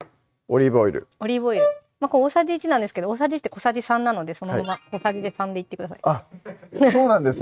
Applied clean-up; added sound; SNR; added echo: neural mask model RNNoise.